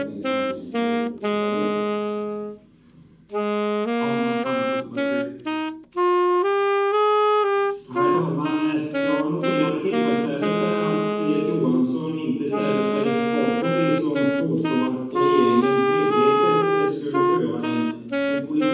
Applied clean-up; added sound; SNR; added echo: none; Wind instrument, woodwind instrument; -3 dB; reverberation time 1.2 s.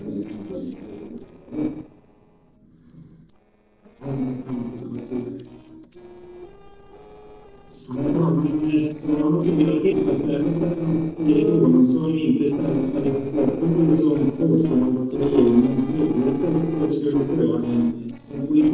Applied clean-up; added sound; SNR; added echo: neural separator model SepFormer DNS4.